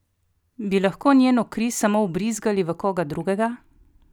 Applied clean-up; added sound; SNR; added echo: none; none; none; none.